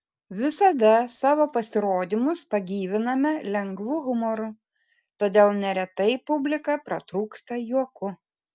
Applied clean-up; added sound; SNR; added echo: none; none; none; none.